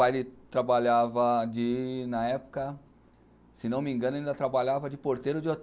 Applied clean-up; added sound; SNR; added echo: none; none; none; none.